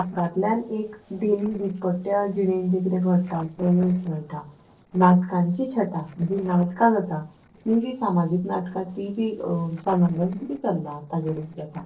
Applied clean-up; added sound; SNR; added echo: neural separator model SepFormer DNS4.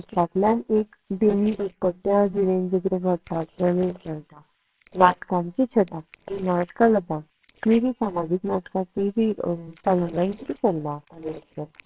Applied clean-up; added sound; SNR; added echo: neural separator model SepFormer WHAMR!.